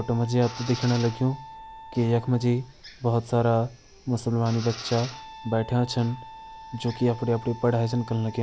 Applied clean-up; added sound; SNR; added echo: none; Wind instrument, woodwind instrument + Drill; 16 dB; none.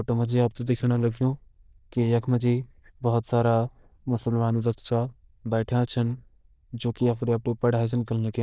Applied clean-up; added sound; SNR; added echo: neural diffusion model UNIVERSE++.